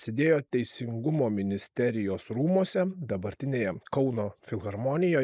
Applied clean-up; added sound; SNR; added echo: neural mask model Resemble Enhance denoiser.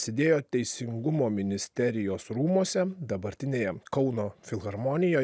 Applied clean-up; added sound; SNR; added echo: none; none; none; none.